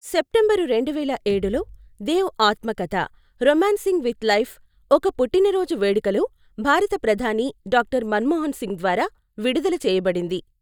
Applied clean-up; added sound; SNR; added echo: neural mask model DeepFilterNet 3.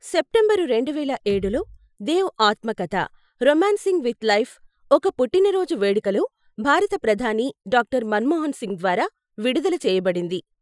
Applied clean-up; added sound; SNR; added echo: classical method Wiener filter.